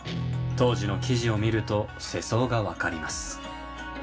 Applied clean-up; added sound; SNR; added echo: none; Guitar; 5 dB; reverberation time 0.2 s.